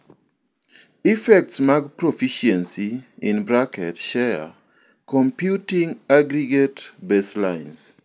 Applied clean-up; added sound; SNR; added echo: none; none; none; none.